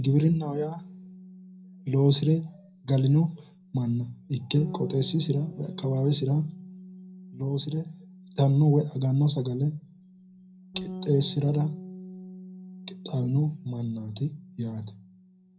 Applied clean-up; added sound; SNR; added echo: none; Bass guitar; 16 dB; reverberation time 0.4 s.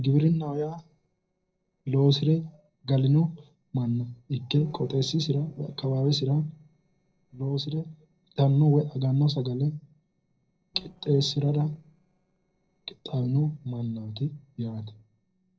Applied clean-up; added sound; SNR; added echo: neural separator model SepFormer DNS4.